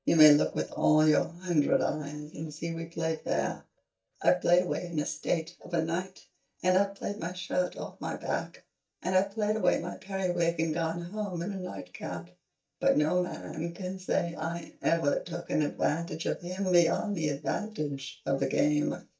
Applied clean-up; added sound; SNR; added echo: neural mask model DeepFilterNet 3.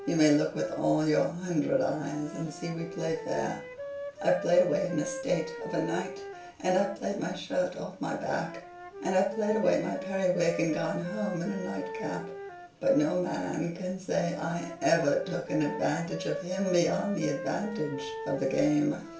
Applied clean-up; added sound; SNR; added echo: none; Wind instrument, woodwind instrument; 11 dB; reverberation time 0.3 s.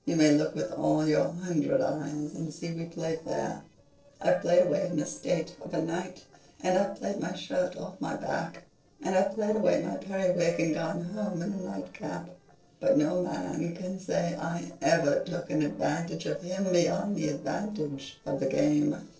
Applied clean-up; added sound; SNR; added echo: neural separator model SepFormer DNS4.